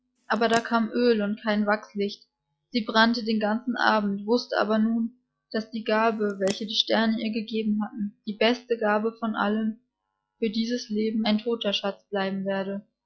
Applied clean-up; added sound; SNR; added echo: classical method log-MMSE.